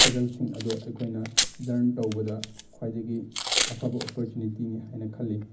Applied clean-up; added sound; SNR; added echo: none; Packing tape, duct tape / Tearing; 0 dB; reverberation time 0.4 s.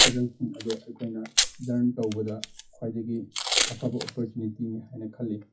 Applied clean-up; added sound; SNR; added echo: classical method WPE with log-MMSE.